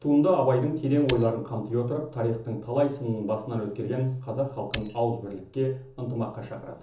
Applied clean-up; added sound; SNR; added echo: none; Shatter; 11 dB; reverberation time 0.7 s.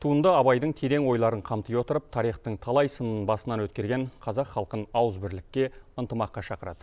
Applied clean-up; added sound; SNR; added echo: none; none; none; none.